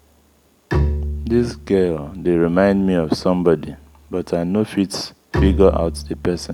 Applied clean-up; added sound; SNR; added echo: none; Bowed string instrument; 7 dB; none.